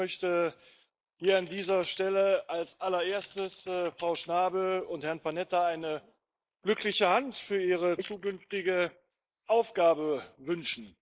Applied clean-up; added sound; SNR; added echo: neural mask model Resemble Enhance denoiser.